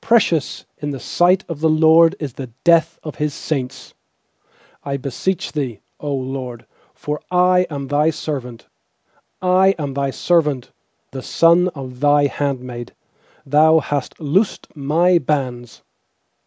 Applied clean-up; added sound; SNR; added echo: none; none; none; none.